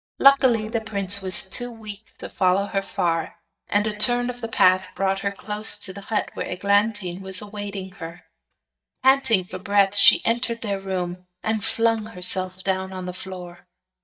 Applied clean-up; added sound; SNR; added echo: neural mask model DeepFilterNet 3.